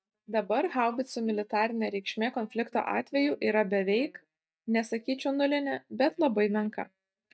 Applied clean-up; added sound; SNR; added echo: neural mask model DeepFilterNet 3.